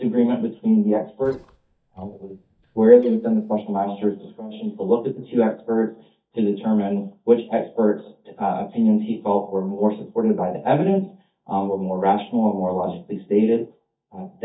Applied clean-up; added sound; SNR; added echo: neural mask model DeepFilterNet 3.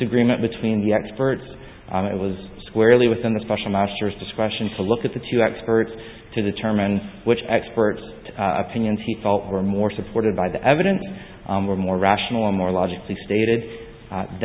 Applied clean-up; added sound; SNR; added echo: none; none; none; none.